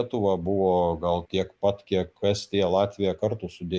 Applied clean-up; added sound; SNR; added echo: none; none; none; none.